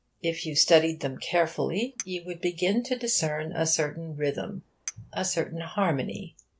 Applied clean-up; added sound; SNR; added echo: none; Chink, clink; 19 dB; none.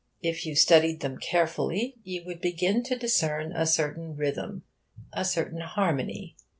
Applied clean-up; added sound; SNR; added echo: none; none; none; none.